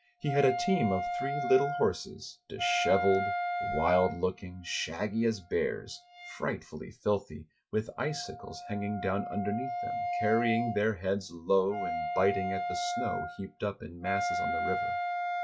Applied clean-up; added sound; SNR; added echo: classical method log-MMSE.